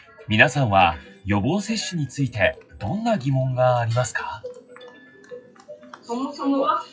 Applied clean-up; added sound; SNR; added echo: classical method WPE with log-MMSE.